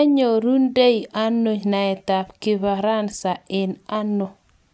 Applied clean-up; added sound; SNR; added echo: none; none; none; none.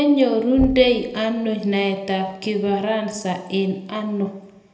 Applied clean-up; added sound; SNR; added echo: none; Knock / Wood; 15 dB; reverberation time 0.8 s.